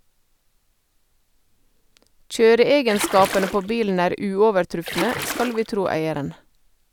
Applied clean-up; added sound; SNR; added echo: none; Splash, splatter; 8 dB; none.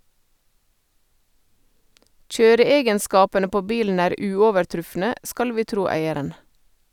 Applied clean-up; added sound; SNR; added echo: none; none; none; none.